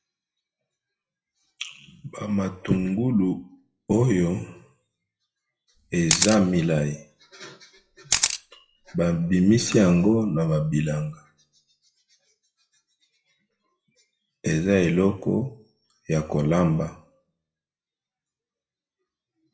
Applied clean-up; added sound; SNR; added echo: classical method WPE with log-MMSE.